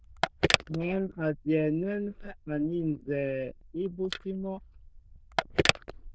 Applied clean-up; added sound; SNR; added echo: neural diffusion model UNIVERSE++.